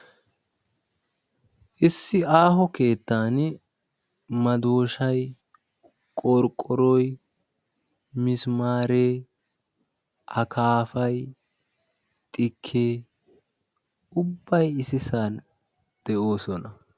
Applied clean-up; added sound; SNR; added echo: none; none; none; none.